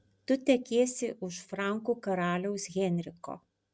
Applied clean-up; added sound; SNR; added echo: none; none; none; none.